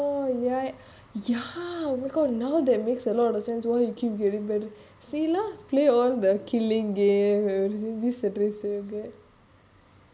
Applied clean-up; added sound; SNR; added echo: none; none; none; none.